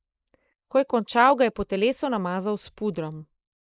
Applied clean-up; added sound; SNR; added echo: neural mask model Resemble Enhance denoiser.